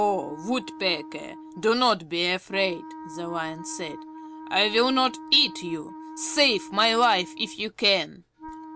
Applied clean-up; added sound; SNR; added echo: none; Wind instrument, woodwind instrument; 15 dB; none.